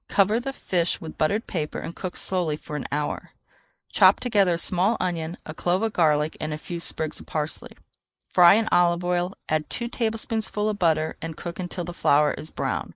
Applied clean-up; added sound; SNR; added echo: neural mask model Resemble Enhance denoiser.